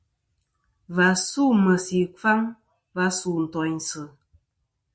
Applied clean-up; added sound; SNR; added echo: none; none; none; none.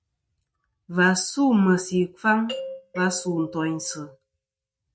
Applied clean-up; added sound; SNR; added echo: neural mask model RNNoise.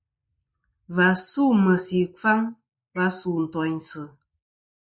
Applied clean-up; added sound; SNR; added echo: neural mask model Resemble Enhance denoiser.